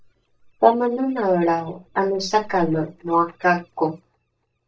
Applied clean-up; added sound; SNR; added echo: neural mask model DeepFilterNet 3.